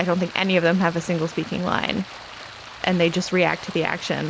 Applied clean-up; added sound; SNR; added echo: none; Stream; 16 dB; none.